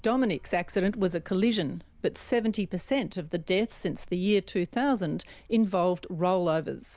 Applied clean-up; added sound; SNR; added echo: none; none; none; none.